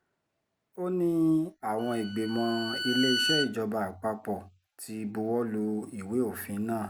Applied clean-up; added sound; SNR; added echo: none; Bowed string instrument; 3 dB; none.